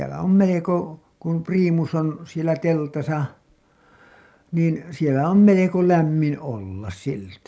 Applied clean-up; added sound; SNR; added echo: none; none; none; none.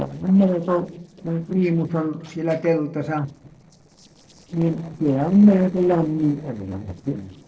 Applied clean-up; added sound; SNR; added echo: neural separator model SepFormer DNS4.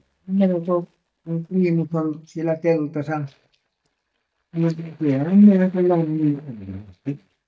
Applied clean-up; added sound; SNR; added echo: neural mask model DeepFilterNet 3.